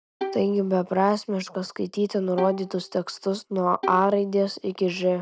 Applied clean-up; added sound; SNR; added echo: none; Bowed string instrument; 13 dB; none.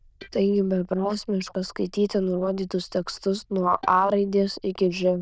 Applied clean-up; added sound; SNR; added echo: neural diffusion model UNIVERSE++.